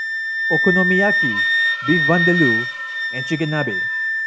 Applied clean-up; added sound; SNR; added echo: none; Wind instrument, woodwind instrument; -2 dB; none.